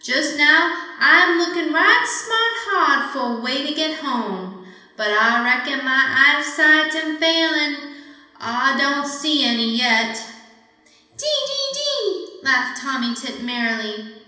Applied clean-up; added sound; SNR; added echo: none; none; none; reverberation time 0.9 s.